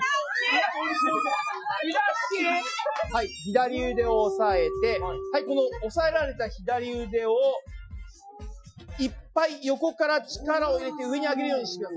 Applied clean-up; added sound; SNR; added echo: classical method Wiener filter.